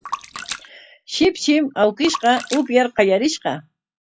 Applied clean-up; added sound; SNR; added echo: classical method log-MMSE.